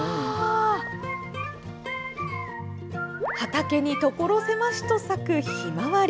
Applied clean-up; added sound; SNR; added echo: none; none; none; none.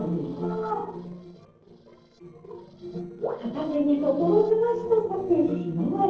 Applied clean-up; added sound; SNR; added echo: neural separator model SepFormer DNS4.